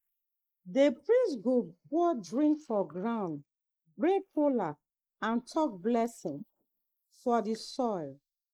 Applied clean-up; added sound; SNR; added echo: neural mask model Resemble Enhance denoiser.